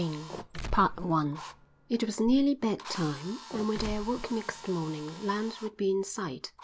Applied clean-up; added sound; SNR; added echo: none; Mechanisms + Drill; 13 dB; none.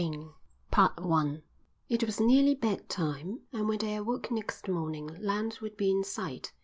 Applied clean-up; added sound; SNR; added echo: none; none; none; none.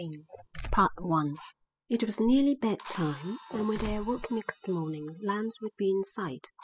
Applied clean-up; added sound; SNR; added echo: classical method spectral subtraction.